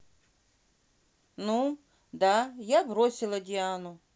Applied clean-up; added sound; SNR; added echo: none; none; none; none.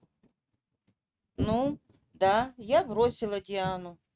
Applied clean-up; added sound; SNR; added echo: neural mask model RNNoise.